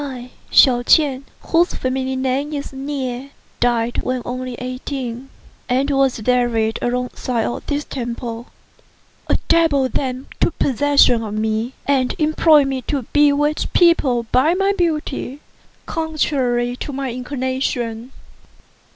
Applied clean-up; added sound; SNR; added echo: none; none; none; none.